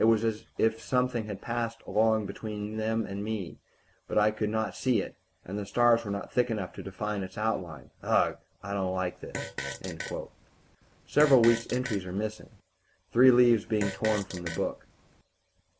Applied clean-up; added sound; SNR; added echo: none; Fart; 11 dB; none.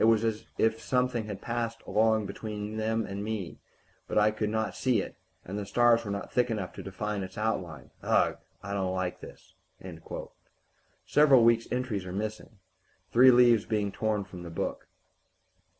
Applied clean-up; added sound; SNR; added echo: none; none; none; none.